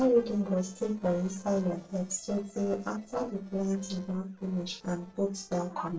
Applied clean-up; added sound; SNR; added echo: neural separator model SepFormer DNS4.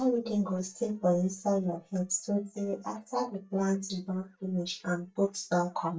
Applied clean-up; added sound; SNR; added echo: neural mask model DeepFilterNet 3.